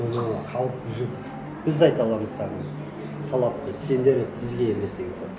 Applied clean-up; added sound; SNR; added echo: none; none; none; none.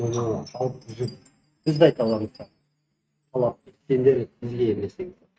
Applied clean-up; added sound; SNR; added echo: neural mask model RNNoise.